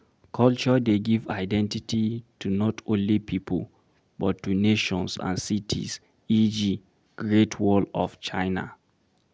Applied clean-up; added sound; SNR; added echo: none; none; none; none.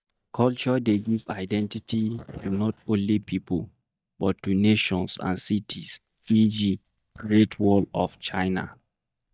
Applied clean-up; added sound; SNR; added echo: neural mask model DeepFilterNet 3.